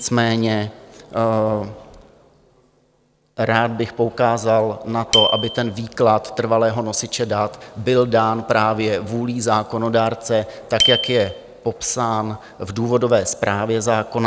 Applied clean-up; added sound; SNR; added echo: none; Bicycle bell; 10 dB; none.